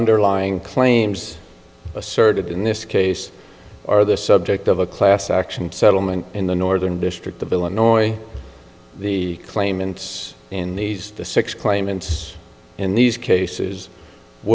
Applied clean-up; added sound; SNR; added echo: none; none; none; none.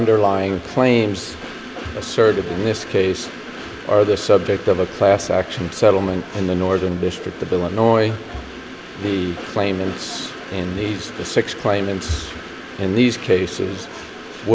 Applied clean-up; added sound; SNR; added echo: none; Train; 13 dB; none.